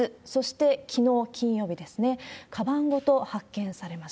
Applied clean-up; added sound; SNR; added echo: none; none; none; none.